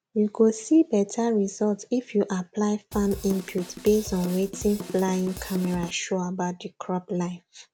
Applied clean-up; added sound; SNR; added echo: none; Drum / Drum kit; 12 dB; none.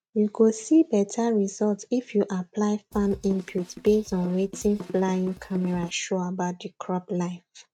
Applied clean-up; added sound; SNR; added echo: neural mask model RNNoise.